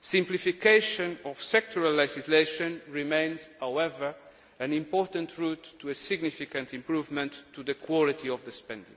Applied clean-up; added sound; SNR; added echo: none; none; none; none.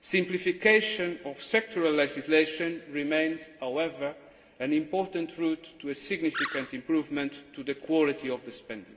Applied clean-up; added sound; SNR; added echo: none; Animal; 7 dB; reverberation time 1.6 s.